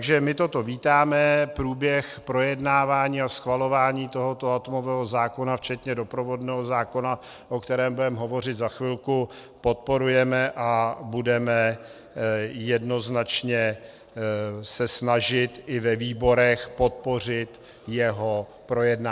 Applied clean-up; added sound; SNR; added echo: none; none; none; none.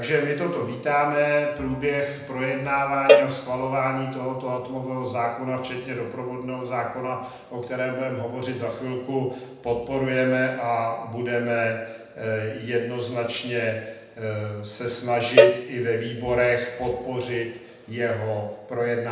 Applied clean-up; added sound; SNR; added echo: none; Cowbell; -3 dB; reverberation time 0.9 s.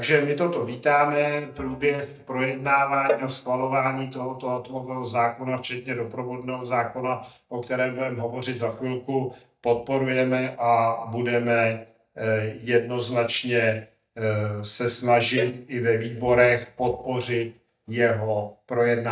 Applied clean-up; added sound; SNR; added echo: neural mask model DeepFilterNet 3.